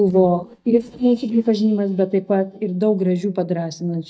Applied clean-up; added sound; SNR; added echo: neural mask model DeepFilterNet 3.